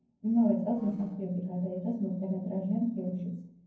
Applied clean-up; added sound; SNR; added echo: neural separator model SepFormer DNS4.